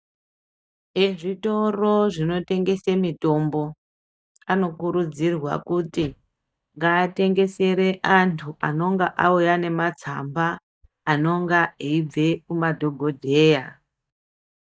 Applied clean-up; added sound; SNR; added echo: neural mask model DeepFilterNet 3.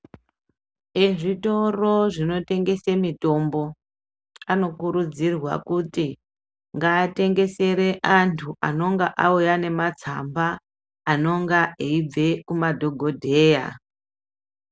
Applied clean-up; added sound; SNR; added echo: none; none; none; none.